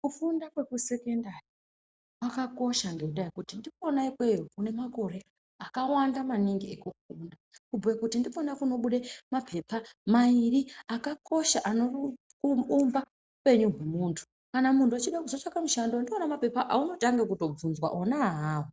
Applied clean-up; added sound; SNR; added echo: none; none; none; none.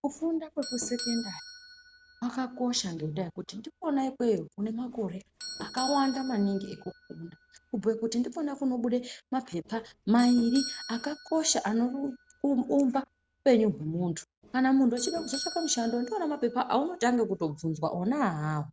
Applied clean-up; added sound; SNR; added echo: none; Doorbell; 16 dB; none.